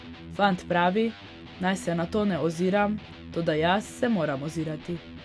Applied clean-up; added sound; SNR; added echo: none; Electric guitar; 16 dB; none.